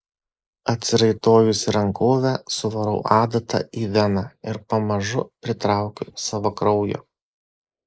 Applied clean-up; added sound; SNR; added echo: neural mask model Resemble Enhance denoiser.